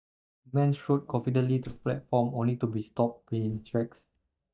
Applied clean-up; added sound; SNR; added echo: neural mask model DeepFilterNet 3.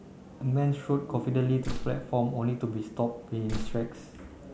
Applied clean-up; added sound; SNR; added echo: none; Slam; 7 dB; none.